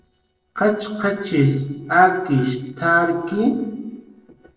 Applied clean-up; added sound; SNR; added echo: neural separator model SepFormer DNS4.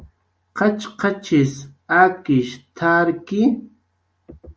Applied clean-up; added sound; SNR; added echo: none; none; none; none.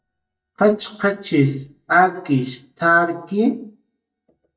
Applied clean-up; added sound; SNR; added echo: neural mask model DeepFilterNet 3.